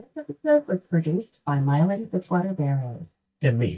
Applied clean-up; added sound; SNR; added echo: neural mask model DeepFilterNet 3.